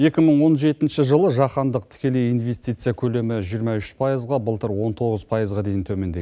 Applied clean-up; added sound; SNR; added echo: none; none; none; none.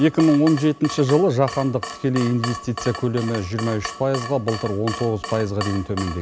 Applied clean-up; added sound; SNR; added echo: none; Drip / Water tap, faucet; 12 dB; none.